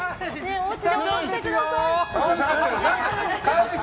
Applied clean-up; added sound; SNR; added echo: none; Trumpet; 17 dB; none.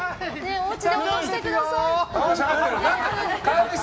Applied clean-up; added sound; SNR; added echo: none; none; none; none.